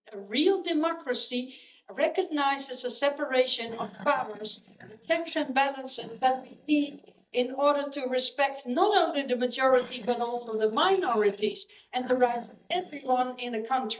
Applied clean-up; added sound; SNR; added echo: neural mask model DeepFilterNet 3.